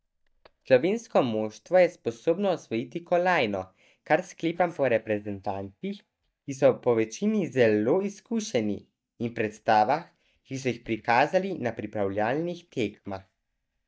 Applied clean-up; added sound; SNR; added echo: neural mask model DeepFilterNet 3.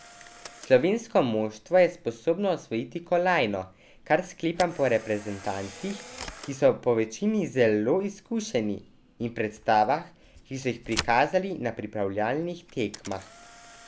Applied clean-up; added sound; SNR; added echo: none; Camera; 18 dB; none.